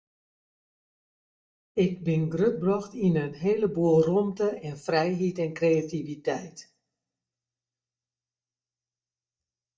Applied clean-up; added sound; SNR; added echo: neural mask model DeepFilterNet 3.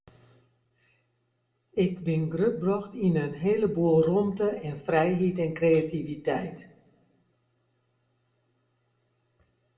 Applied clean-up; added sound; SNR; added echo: none; Tambourine; 13 dB; reverberation time 0.5 s.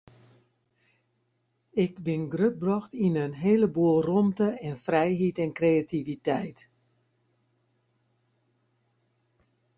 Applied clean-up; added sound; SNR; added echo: none; none; none; none.